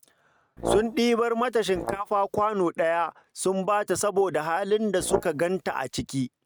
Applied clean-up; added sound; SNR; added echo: neural mask model RNNoise.